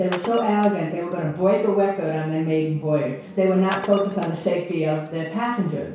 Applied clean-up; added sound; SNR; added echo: none; Glass; 18 dB; reverberation time 0.6 s.